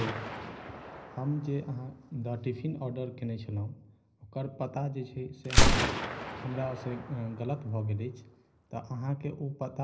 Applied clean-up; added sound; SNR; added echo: none; Gunshot, gunfire; -2 dB; reverberation time 0.4 s.